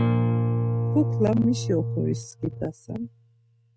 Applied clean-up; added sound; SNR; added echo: neural mask model RNNoise.